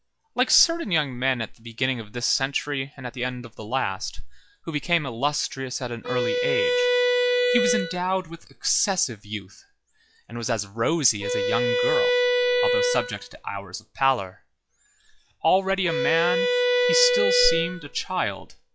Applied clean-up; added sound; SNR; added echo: classical method log-MMSE.